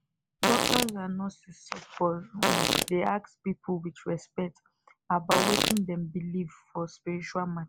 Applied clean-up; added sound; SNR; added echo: none; Fart; -3 dB; none.